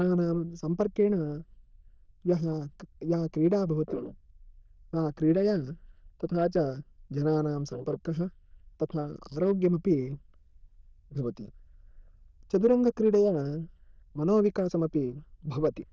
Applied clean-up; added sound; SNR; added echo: neural diffusion model UNIVERSE++.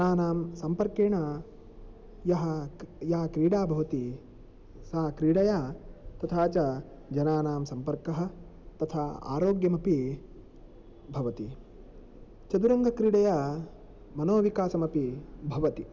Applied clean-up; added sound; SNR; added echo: none; none; none; none.